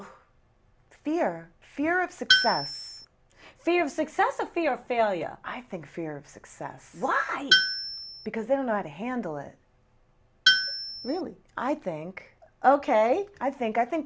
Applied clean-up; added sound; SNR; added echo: none; Tools; -4 dB; none.